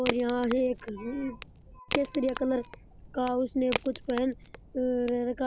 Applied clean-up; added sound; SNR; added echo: none; Crack; 8 dB; none.